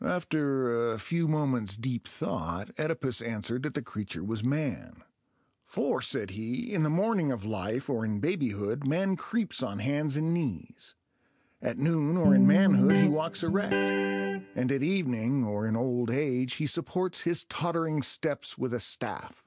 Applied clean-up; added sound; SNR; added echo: none; Electric guitar; -4 dB; none.